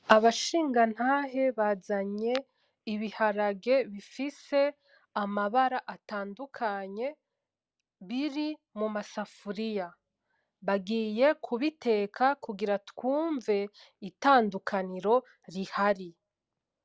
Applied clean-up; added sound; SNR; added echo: none; none; none; none.